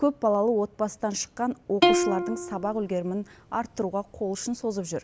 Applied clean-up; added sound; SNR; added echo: none; Plucked string instrument; 1 dB; none.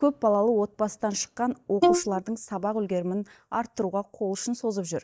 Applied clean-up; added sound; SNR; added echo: neural mask model DeepFilterNet 3.